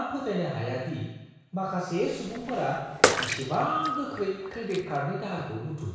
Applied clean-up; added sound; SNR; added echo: none; Bathtub (filling or washing) / Water / Splash, splatter; 1 dB; reverberation time 1.1 s.